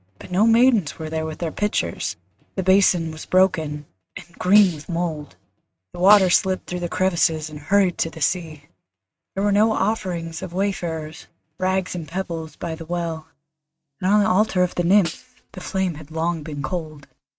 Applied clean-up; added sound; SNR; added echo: neural mask model RNNoise.